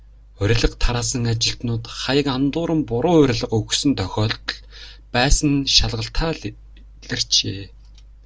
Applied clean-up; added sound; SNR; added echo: none; none; none; none.